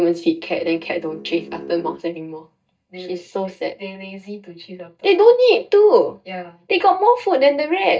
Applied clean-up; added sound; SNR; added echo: neural mask model DeepFilterNet 3.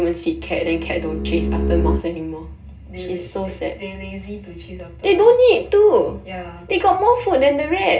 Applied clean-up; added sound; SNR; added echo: none; Bowed string instrument; 3 dB; reverberation time 0.2 s.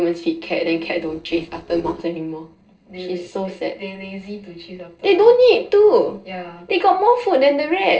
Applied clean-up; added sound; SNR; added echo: neural separator model SepFormer DNS4.